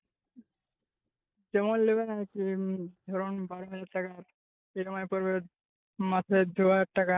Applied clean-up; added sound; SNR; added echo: neural mask model DeepFilterNet 3.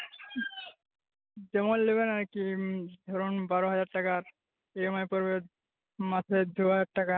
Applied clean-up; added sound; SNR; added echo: none; none; none; none.